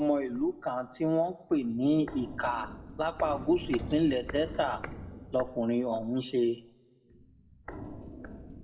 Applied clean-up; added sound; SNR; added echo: none; Walk, footsteps; 13 dB; reverberation time 0.8 s.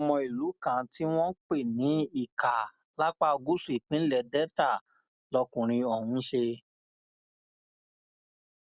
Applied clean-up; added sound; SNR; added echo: none; none; none; none.